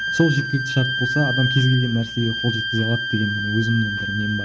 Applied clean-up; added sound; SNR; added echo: none; Wind instrument, woodwind instrument; 4 dB; none.